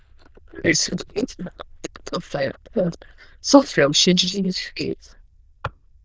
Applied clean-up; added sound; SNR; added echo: neural diffusion model UNIVERSE++.